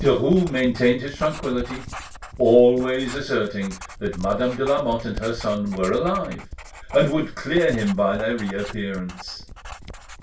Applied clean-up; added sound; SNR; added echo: none; Writing; 15 dB; reverberation time 0.2 s.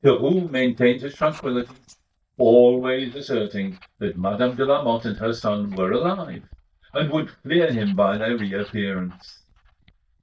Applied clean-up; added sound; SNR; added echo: neural mask model DeepFilterNet 3.